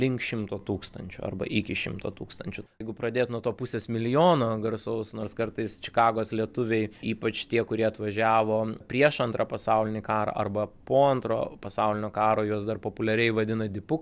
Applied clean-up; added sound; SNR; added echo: none; none; none; none.